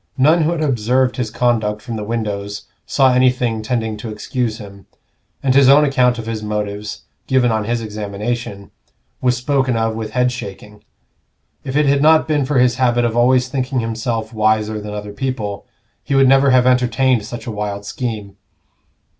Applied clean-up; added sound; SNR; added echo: none; none; none; none.